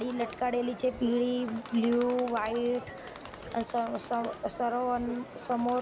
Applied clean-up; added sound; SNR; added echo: none; Crowd; 13 dB; none.